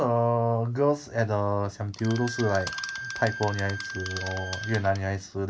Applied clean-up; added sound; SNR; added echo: none; Bowed string instrument + Insect; 9 dB; none.